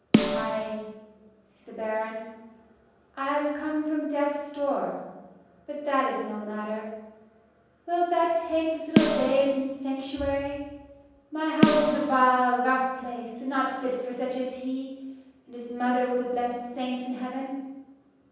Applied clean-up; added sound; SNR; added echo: none; Snare drum; 0 dB; reverberation time 1.3 s.